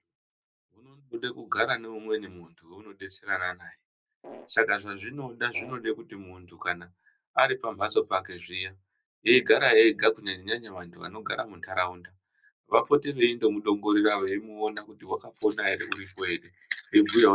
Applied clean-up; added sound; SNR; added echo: neural mask model Resemble Enhance denoiser.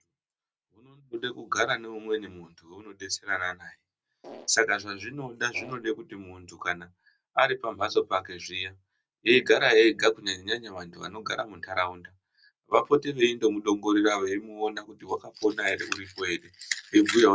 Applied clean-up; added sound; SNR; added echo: none; Fart; 18 dB; none.